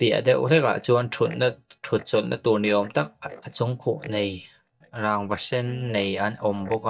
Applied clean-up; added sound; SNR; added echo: neural mask model DeepFilterNet 3.